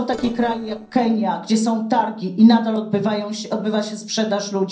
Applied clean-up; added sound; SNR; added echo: neural separator model SepFormer DNS4.